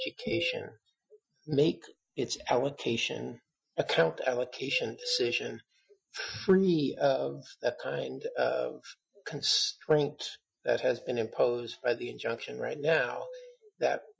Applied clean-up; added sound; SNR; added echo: classical method Wiener filter.